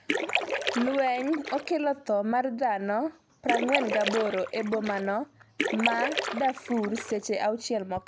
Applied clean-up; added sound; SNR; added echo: none; Splash, splatter; 4 dB; none.